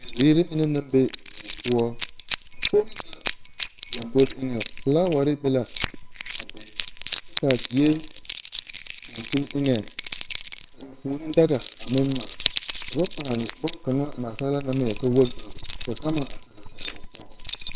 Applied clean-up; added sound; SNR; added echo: neural separator model SepFormer WHAMR!.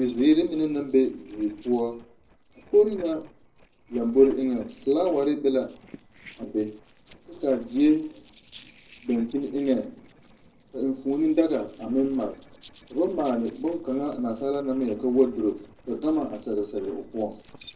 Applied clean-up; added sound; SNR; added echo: neural separator model SepFormer DNS4.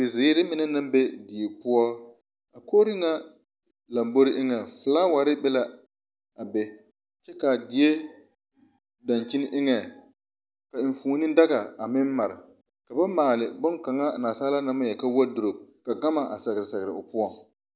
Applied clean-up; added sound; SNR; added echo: none; none; none; none.